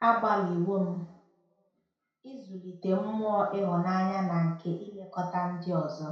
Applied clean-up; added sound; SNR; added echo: none; none; none; reverberation time 0.5 s.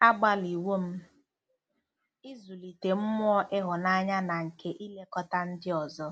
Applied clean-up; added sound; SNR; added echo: none; none; none; none.